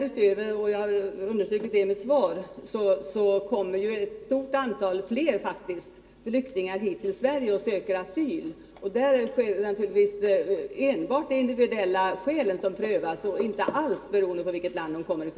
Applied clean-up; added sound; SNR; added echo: none; none; none; reverberation time 2.9 s.